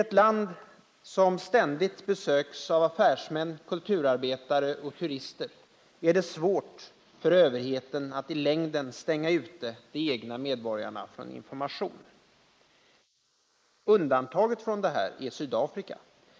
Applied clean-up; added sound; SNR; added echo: neural mask model Resemble Enhance denoiser.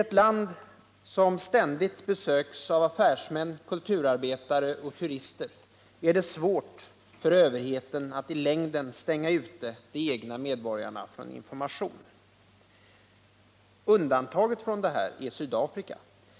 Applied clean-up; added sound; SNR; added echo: none; none; none; none.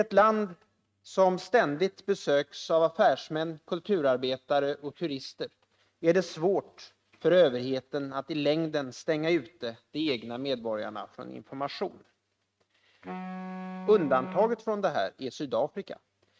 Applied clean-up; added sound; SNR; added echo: neural mask model RNNoise.